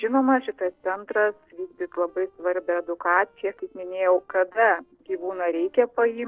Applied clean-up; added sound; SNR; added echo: neural separator model SepFormer DNS4.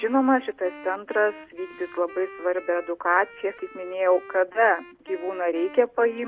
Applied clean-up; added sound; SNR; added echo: none; Wind instrument, woodwind instrument; 19 dB; none.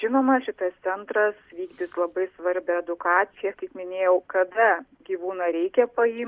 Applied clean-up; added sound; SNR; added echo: none; none; none; none.